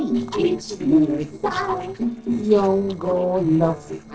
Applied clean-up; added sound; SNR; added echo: neural separator model SepFormer DNS4.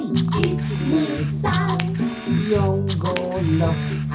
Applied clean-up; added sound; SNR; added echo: none; Camera; 12 dB; reverberation time 0.3 s.